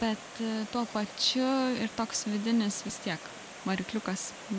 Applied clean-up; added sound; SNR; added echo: none; Water; 14 dB; none.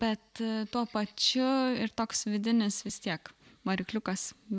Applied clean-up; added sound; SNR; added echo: none; none; none; none.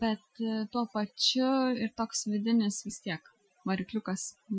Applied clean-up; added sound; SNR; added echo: classical method Wiener filter.